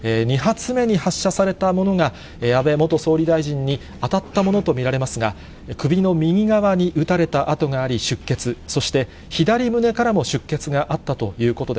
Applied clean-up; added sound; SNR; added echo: none; none; none; none.